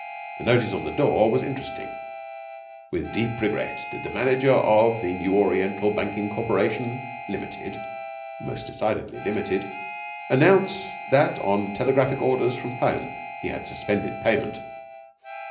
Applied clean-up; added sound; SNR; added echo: none; Harmonica; 11 dB; reverberation time 0.5 s.